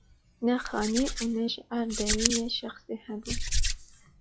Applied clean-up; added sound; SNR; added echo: classical method log-MMSE.